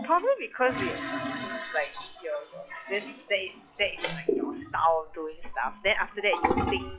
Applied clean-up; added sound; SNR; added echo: classical method log-MMSE.